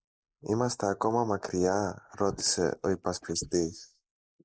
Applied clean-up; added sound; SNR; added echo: neural mask model Resemble Enhance denoiser.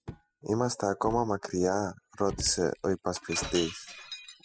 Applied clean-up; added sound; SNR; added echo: classical method spectral subtraction.